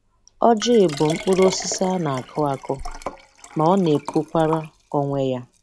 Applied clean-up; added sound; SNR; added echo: none; Liquid; 14 dB; none.